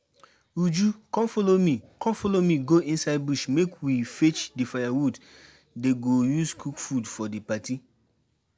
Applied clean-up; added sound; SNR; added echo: none; none; none; none.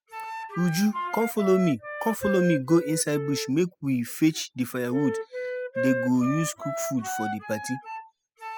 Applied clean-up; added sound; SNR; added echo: classical method spectral subtraction.